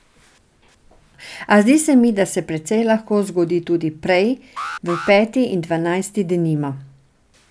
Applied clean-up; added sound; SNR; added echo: none; Alarm; 14 dB; none.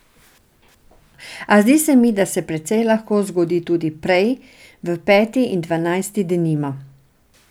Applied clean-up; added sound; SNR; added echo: none; none; none; none.